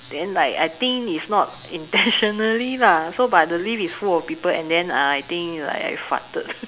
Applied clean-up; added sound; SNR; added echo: none; none; none; none.